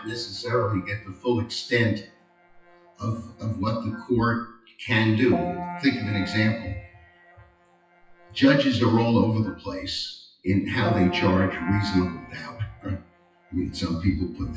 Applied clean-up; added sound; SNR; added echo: classical method WPE with log-MMSE.